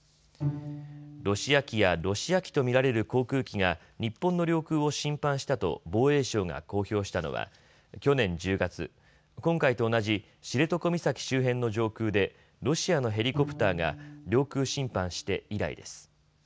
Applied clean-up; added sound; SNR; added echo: none; Bowed string instrument; 11 dB; none.